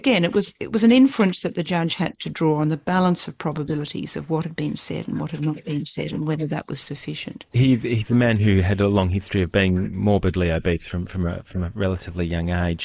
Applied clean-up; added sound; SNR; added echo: neural mask model Resemble Enhance denoiser.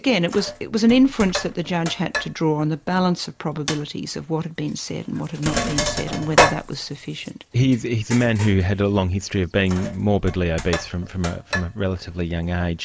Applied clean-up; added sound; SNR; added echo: none; Sink (filling or washing); 7 dB; none.